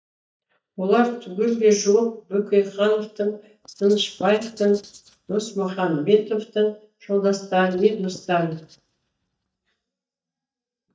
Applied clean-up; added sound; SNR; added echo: neural mask model DeepFilterNet 3.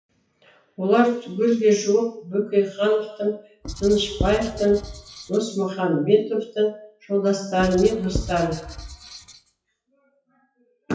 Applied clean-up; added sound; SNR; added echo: classical method WPE with log-MMSE.